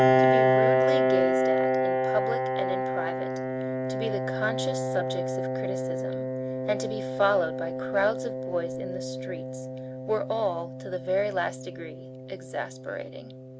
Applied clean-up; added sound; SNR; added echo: none; Piano; -5 dB; none.